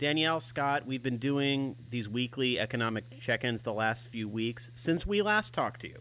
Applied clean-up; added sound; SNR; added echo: none; Mechanical fan; 18 dB; none.